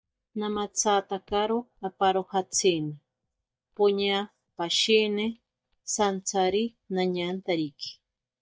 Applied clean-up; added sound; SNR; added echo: neural mask model DeepFilterNet 3.